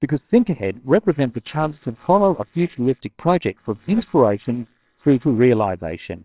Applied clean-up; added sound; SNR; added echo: neural separator model SepFormer WHAMR!.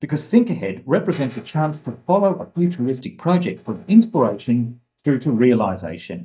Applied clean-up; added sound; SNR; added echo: neural mask model DeepFilterNet 3.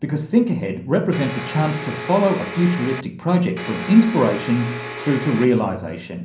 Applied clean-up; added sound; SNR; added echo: none; Domestic sounds, home sounds; 11 dB; reverberation time 0.6 s.